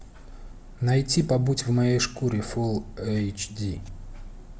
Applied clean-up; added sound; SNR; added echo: none; none; none; none.